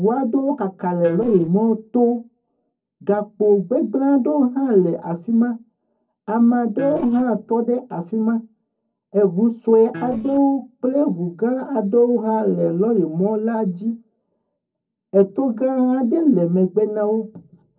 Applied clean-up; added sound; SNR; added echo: neural separator model SepFormer DNS4.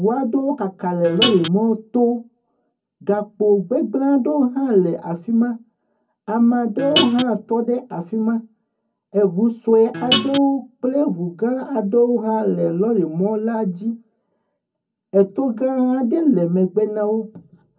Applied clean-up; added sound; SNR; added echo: none; Guitar; 1 dB; reverberation time 0.4 s.